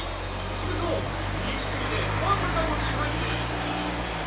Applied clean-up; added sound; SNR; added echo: none; Rain; -4 dB; reverberation time 0.2 s.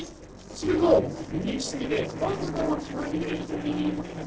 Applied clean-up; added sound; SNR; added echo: neural separator model SepFormer DNS4.